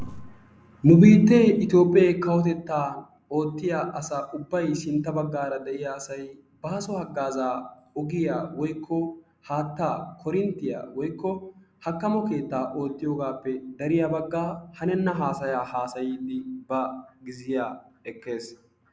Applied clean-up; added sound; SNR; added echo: none; none; none; none.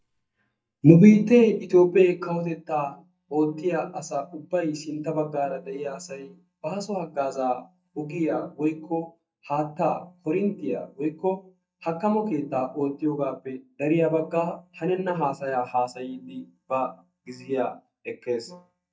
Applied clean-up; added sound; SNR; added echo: neural mask model DeepFilterNet 3.